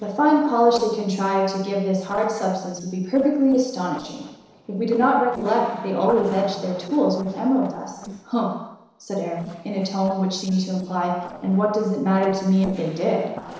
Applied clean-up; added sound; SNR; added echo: neural separator model SepFormer DNS4.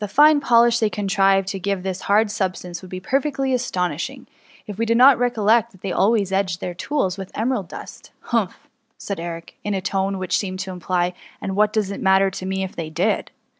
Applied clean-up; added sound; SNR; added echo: none; none; none; none.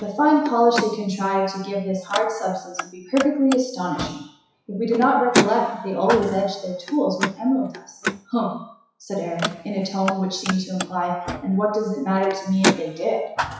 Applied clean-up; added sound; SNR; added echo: classical method WPE with log-MMSE.